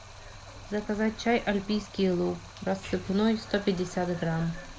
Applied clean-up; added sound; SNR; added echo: none; Stream; 16 dB; none.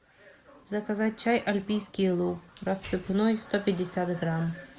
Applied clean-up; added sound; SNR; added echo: none; none; none; none.